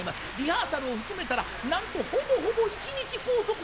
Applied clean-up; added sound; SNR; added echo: none; Rain; 9 dB; none.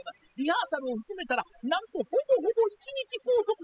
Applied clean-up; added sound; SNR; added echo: classical method spectral subtraction.